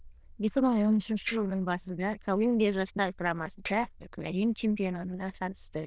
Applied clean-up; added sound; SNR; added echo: neural diffusion model UNIVERSE++.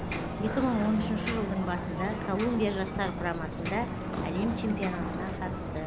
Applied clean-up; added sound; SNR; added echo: none; Ocean; 2 dB; none.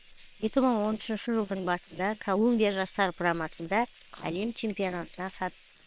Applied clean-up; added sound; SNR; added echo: neural separator model SepFormer WHAM!.